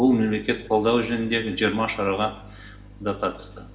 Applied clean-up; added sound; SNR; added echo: none; none; none; reverberation time 0.7 s.